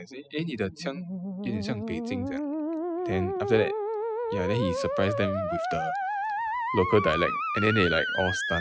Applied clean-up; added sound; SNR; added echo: classical method spectral subtraction.